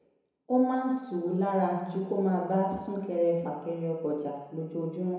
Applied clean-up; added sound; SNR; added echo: none; none; none; reverberation time 1.0 s.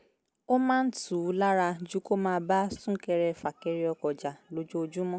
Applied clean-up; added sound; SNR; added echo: none; none; none; none.